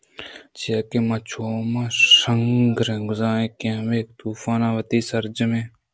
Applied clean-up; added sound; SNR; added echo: none; none; none; none.